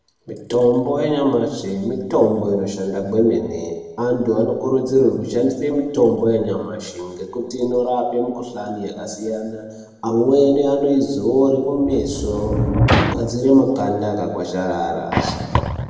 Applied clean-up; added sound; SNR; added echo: none; Sliding door; 1 dB; reverberation time 1.1 s.